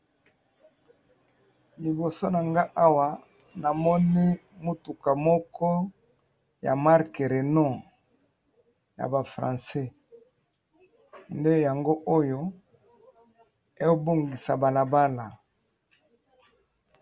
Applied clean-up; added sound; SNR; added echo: none; none; none; none.